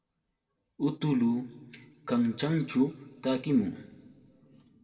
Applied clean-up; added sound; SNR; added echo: none; none; none; reverberation time 1.5 s.